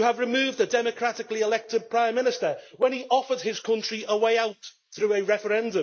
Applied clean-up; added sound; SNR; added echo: neural mask model Resemble Enhance denoiser.